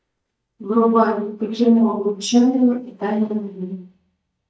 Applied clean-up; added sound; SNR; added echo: neural mask model DeepFilterNet 3.